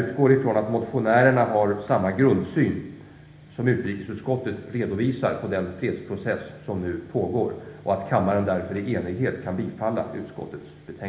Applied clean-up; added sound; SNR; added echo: none; none; none; reverberation time 1.0 s.